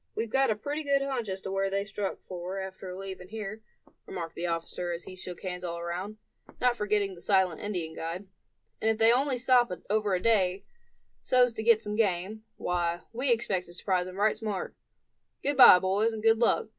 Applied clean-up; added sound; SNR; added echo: none; none; none; none.